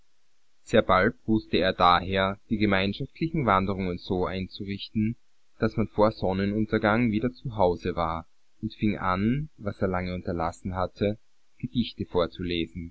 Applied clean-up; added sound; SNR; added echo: none; none; none; none.